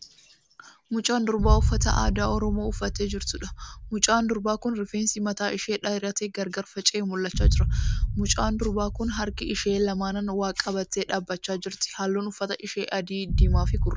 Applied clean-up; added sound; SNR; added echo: none; Boom; 0 dB; none.